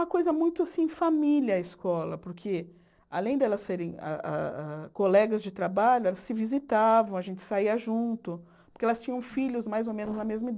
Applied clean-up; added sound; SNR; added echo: neural separator model SepFormer DNS4.